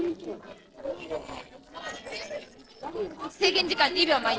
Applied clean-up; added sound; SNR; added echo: neural separator model SepFormer DNS4.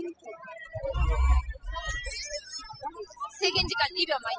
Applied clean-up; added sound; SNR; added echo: classical method spectral subtraction.